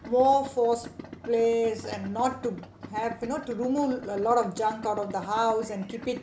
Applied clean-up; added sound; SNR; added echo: none; Idling; 17 dB; none.